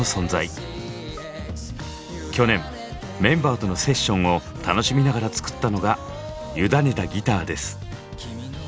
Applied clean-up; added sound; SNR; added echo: none; none; none; none.